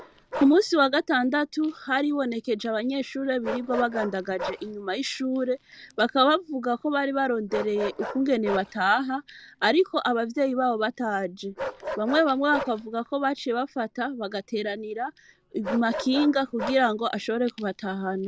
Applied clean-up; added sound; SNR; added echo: none; Bark; 13 dB; none.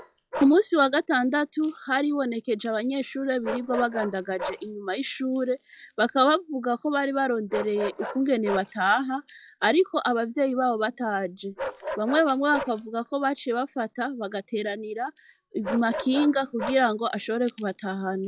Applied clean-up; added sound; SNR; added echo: classical method log-MMSE.